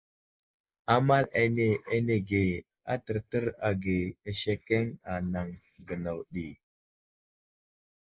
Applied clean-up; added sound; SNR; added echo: neural mask model Resemble Enhance denoiser.